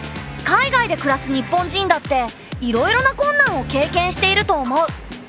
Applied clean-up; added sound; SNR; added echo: none; none; none; none.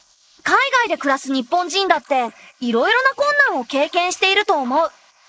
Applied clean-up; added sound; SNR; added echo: neural mask model Resemble Enhance denoiser.